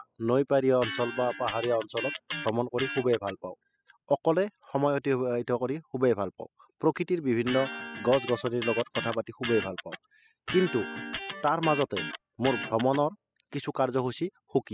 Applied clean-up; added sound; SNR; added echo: classical method spectral subtraction.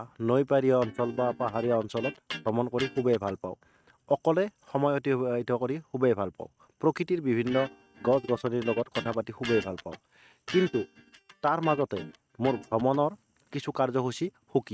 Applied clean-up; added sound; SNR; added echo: neural mask model RNNoise.